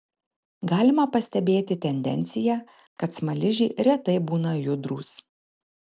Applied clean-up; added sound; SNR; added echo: none; none; none; none.